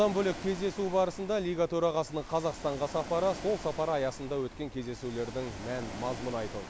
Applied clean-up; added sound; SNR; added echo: none; Ocean; 13 dB; none.